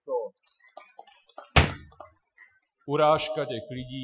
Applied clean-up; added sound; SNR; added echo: classical method Wiener filter.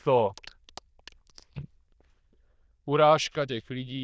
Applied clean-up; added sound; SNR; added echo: neural diffusion model UNIVERSE++.